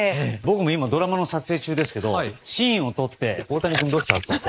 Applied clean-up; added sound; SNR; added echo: neural mask model Resemble Enhance denoiser.